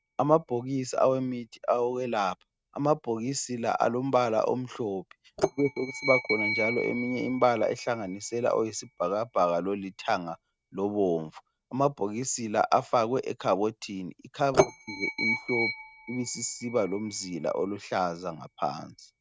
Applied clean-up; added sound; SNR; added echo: neural mask model RNNoise.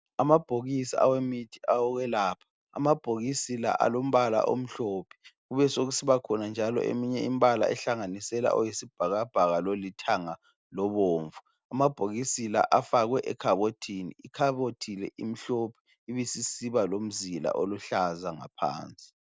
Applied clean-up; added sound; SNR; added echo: none; none; none; none.